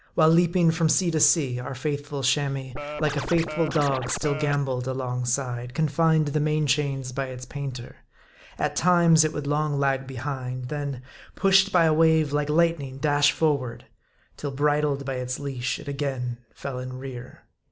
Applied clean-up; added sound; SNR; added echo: none; Scratching (performance technique); 8 dB; none.